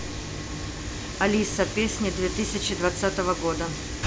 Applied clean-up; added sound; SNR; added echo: none; none; none; none.